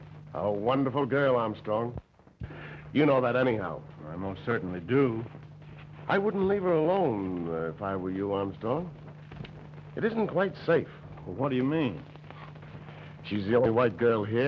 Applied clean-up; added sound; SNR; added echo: none; none; none; none.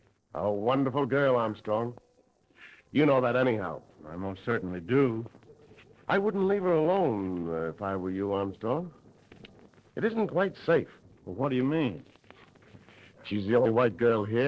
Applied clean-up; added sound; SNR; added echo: neural separator model SepFormer DNS4.